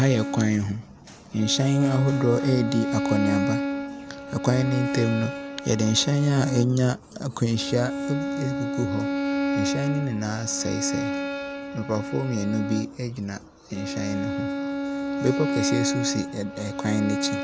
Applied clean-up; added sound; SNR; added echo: none; Bowed string instrument; 3 dB; none.